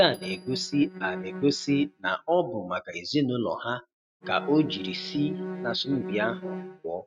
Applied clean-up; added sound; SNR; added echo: neural mask model RNNoise.